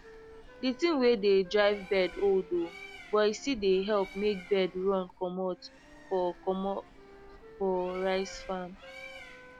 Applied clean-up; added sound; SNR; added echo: none; Bird + Wind instrument, woodwind instrument; 18 dB; none.